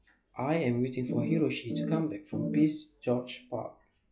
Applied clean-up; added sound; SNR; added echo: classical method log-MMSE.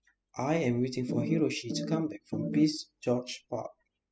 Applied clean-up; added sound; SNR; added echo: classical method spectral subtraction.